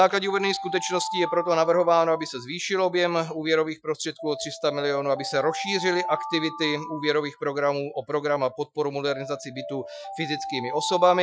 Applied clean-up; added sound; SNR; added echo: classical method Wiener filter.